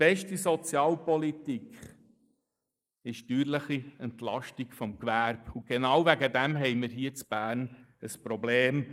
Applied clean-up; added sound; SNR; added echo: neural mask model Resemble Enhance denoiser.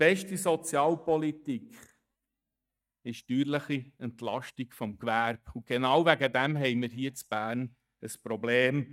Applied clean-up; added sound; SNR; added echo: neural mask model DeepFilterNet 3.